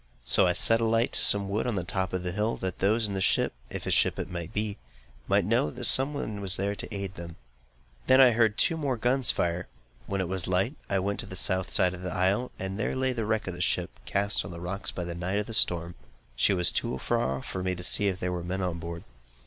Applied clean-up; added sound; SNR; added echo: none; none; none; none.